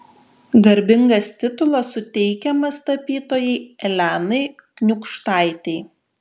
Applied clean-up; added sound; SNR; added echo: none; none; none; none.